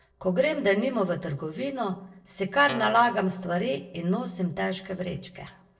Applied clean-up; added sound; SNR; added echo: neural separator model SepFormer DNS4.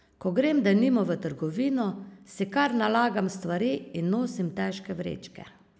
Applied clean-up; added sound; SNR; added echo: none; none; none; none.